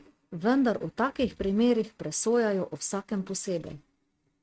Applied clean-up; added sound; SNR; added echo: neural mask model RNNoise.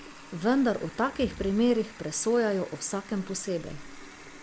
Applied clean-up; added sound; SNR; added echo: none; Water tap, faucet; 19 dB; none.